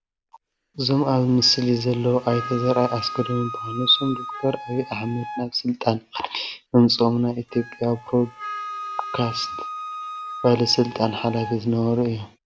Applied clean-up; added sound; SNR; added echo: none; Wind instrument, woodwind instrument; 12 dB; none.